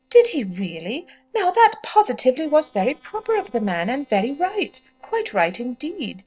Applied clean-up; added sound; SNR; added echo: neural separator model SepFormer DNS4.